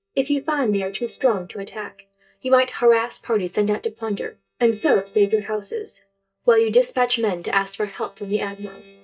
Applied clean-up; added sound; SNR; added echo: neural mask model DeepFilterNet 3.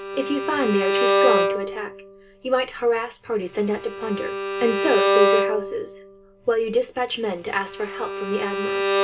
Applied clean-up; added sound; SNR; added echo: none; Bowed string instrument; -1 dB; reverberation time 0.2 s.